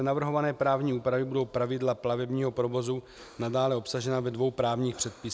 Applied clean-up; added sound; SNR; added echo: none; none; none; none.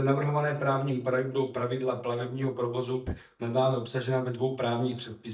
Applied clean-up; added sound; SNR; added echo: neural mask model DeepFilterNet 3.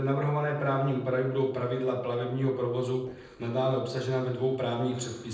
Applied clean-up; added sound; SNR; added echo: neural separator model SepFormer DNS4.